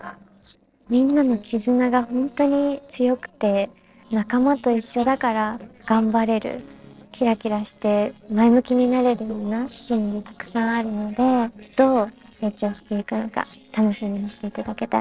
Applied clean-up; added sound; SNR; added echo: neural separator model SepFormer DNS4.